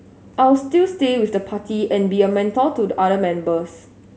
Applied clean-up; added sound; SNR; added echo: none; none; none; none.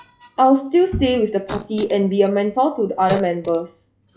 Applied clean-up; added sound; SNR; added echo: classical method log-MMSE.